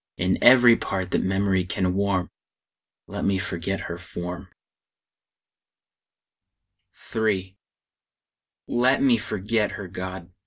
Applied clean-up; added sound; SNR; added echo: none; none; none; none.